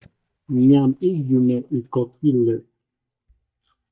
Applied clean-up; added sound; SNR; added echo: neural mask model DeepFilterNet 3.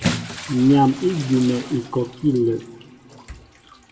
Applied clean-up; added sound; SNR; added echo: none; Bathtub (filling or washing) / Splash, splatter; 11 dB; reverberation time 1.1 s.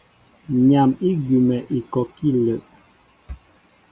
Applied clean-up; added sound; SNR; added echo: none; none; none; none.